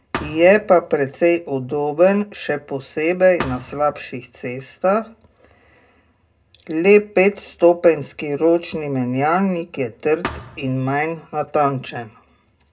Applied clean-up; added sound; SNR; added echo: none; Thump, thud; 15 dB; reverberation time 0.2 s.